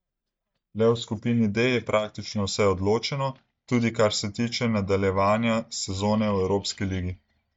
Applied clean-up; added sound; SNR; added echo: neural mask model DeepFilterNet 3.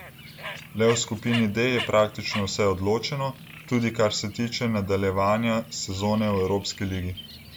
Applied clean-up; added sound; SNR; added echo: none; Bird; 15 dB; none.